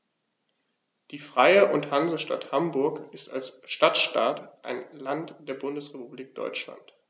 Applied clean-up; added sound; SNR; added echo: none; none; none; none.